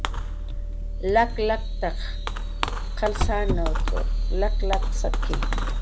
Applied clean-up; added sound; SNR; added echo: none; Fireworks; -5 dB; none.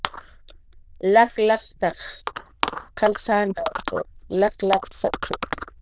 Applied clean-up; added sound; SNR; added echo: neural diffusion model UNIVERSE++.